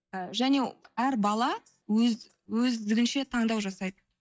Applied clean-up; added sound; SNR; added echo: neural mask model DeepFilterNet 3.